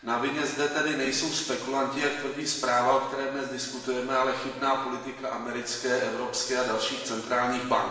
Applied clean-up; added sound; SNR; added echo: none; none; none; reverberation time 1.2 s.